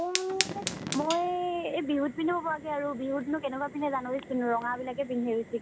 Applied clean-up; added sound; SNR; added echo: none; Fire; 9 dB; none.